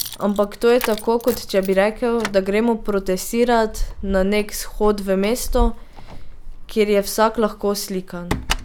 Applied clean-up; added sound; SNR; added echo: none; Keys jangling; 8 dB; none.